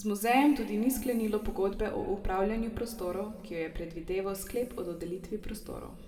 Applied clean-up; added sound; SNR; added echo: none; none; none; reverberation time 2.0 s.